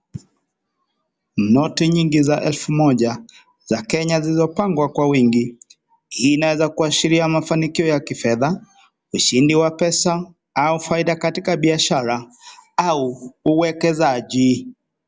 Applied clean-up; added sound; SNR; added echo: none; none; none; none.